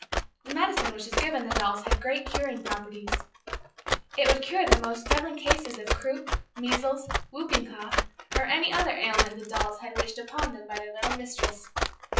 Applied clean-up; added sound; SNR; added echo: classical method WPE with log-MMSE.